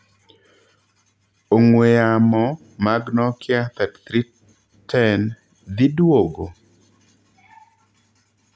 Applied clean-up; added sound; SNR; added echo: none; none; none; none.